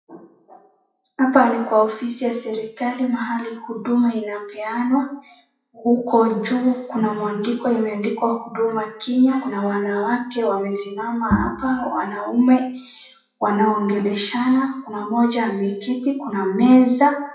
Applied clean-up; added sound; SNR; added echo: classical method WPE with log-MMSE.